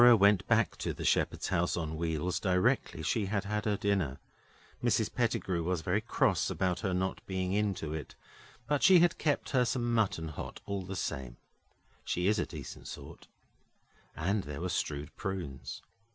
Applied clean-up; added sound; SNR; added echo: none; none; none; none.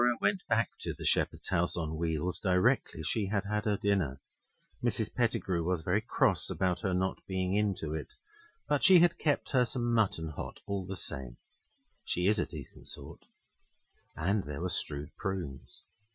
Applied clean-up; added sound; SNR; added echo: classical method Wiener filter.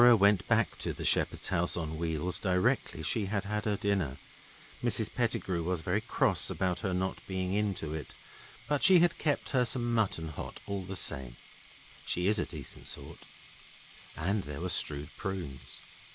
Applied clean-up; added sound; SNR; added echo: none; Sink (filling or washing); 18 dB; none.